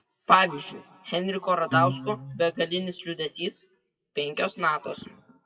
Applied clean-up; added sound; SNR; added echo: classical method WPE with log-MMSE.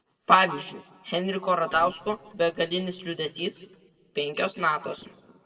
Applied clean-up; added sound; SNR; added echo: neural separator model SepFormer DNS4.